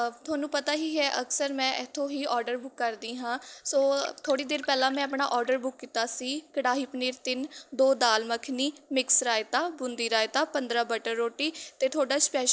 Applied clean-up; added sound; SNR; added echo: neural separator model SepFormer DNS4.